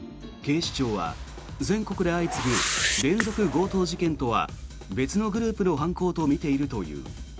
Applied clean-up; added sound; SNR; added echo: none; Whoosh, swoosh, swish; 5 dB; none.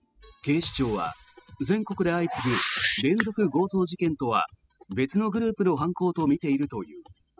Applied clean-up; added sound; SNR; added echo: classical method spectral subtraction.